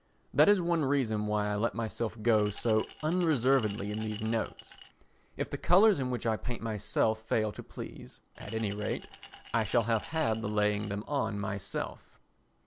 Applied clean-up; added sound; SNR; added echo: none; Glass; 18 dB; none.